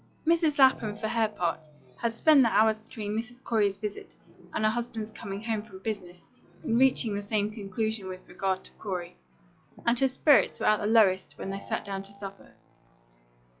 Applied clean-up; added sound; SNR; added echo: classical method log-MMSE.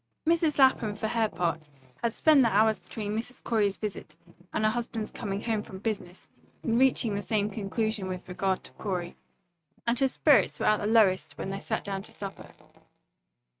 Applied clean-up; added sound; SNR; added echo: neural mask model RNNoise.